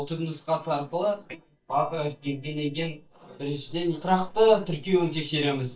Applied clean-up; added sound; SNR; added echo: neural mask model DeepFilterNet 3.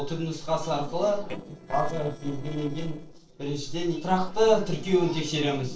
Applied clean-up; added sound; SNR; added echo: neural separator model SepFormer DNS4.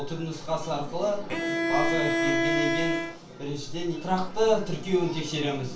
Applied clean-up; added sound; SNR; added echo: none; Bowed string instrument; 0 dB; reverberation time 0.3 s.